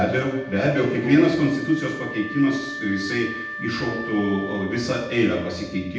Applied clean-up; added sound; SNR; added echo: none; Wind instrument, woodwind instrument; 12 dB; reverberation time 0.8 s.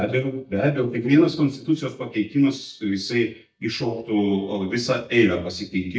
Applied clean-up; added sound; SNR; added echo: neural mask model DeepFilterNet 3.